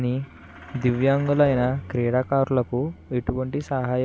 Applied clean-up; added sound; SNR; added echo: none; Car passing by + Musical instrument; 19 dB; none.